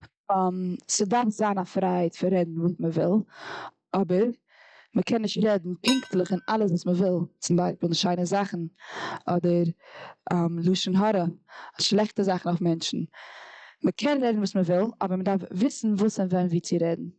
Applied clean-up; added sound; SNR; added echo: classical method log-MMSE.